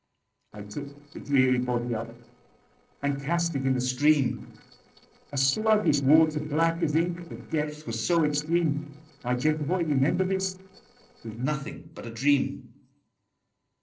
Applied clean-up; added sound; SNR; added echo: neural separator model SepFormer DNS4.